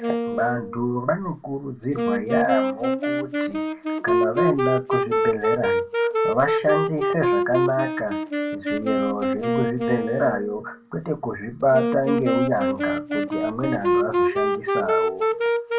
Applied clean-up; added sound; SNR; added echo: none; Wind instrument, woodwind instrument; -2 dB; reverberation time 0.2 s.